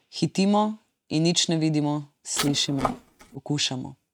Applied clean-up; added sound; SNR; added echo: neural mask model RNNoise.